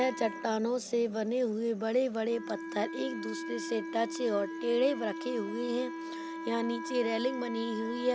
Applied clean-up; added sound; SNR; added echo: none; Wind instrument, woodwind instrument; 9 dB; none.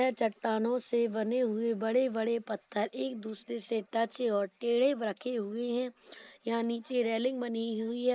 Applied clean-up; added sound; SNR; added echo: neural mask model Resemble Enhance denoiser.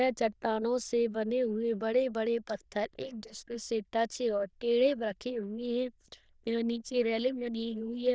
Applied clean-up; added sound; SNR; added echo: neural diffusion model UNIVERSE++.